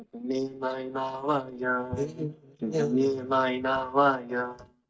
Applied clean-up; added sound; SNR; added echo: neural mask model DeepFilterNet 3.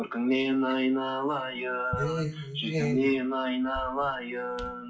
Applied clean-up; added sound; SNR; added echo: classical method WPE with log-MMSE.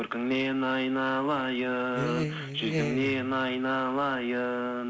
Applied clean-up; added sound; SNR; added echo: none; none; none; none.